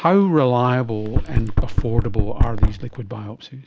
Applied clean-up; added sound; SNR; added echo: none; Knock; -1 dB; none.